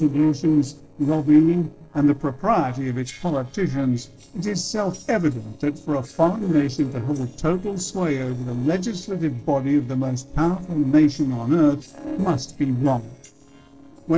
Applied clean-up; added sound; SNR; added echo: neural separator model SepFormer DNS4.